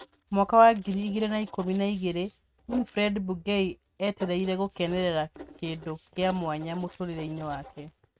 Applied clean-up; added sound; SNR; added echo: neural mask model RNNoise.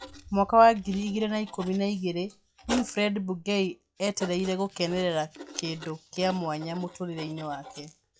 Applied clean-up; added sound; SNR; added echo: classical method log-MMSE.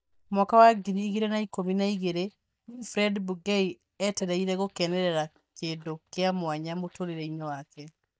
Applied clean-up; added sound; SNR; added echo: neural mask model DeepFilterNet 3.